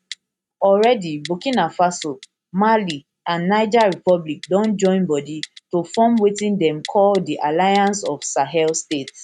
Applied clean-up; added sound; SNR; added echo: neural mask model RNNoise.